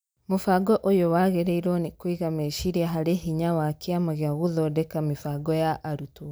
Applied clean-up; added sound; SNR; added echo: none; none; none; none.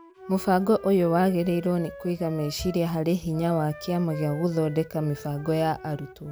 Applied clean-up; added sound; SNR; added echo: none; Wind instrument, woodwind instrument; 18 dB; none.